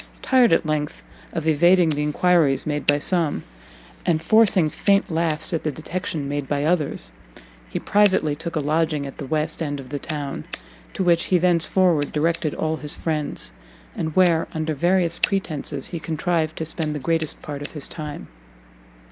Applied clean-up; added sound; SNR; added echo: none; Scissors; 18 dB; none.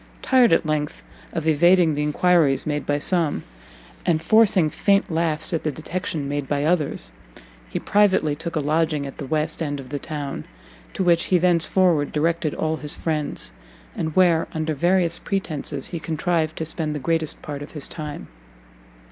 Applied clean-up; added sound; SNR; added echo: none; none; none; none.